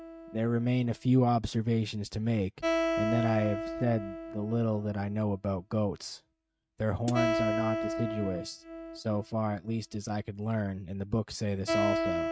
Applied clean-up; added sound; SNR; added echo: neural mask model RNNoise.